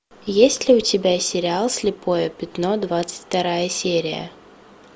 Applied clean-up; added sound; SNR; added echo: none; none; none; none.